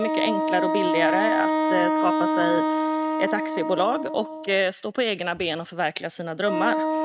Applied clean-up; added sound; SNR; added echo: neural mask model RNNoise.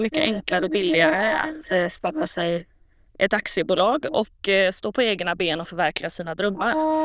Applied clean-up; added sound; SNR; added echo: neural diffusion model UNIVERSE++.